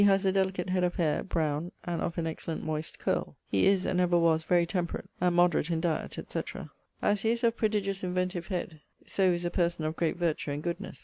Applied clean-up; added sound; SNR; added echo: none; none; none; none.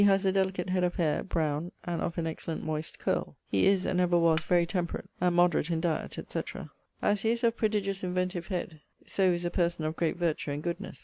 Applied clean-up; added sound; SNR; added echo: none; Cutlery, silverware; 4 dB; none.